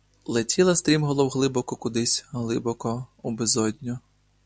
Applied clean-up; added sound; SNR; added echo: none; none; none; none.